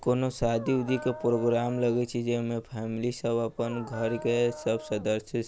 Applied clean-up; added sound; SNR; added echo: none; Dog; 14 dB; none.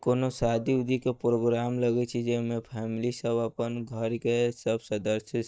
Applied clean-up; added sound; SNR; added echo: neural mask model DeepFilterNet 3.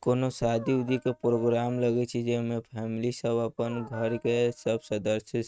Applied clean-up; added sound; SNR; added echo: neural mask model RNNoise.